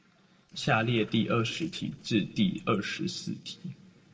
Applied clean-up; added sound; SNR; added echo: neural separator model SepFormer DNS4.